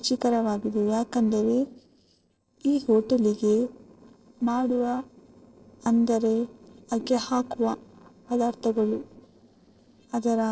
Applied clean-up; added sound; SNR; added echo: neural separator model SepFormer DNS4.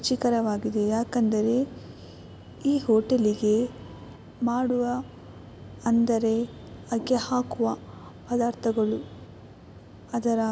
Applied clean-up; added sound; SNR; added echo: none; none; none; none.